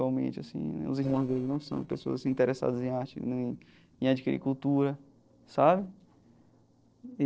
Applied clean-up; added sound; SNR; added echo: neural separator model SepFormer DNS4.